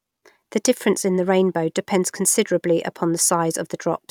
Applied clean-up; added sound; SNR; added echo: none; none; none; none.